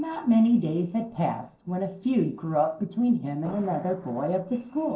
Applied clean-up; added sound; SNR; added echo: neural separator model SepFormer DNS4.